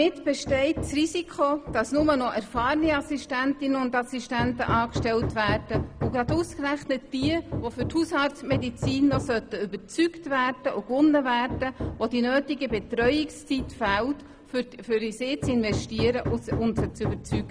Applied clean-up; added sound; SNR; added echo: none; Hammer; 8 dB; none.